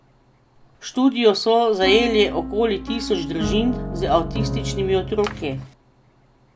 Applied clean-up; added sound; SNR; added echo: none; Piano; 6 dB; none.